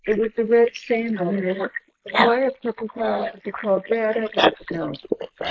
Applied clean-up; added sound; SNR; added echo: neural mask model Resemble Enhance denoiser.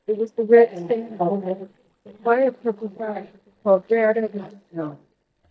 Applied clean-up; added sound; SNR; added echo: neural mask model DeepFilterNet 3.